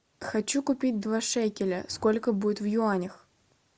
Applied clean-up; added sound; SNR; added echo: none; none; none; none.